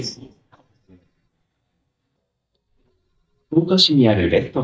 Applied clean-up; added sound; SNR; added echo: neural mask model DeepFilterNet 3.